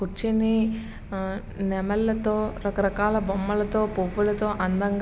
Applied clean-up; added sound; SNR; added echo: none; none; none; none.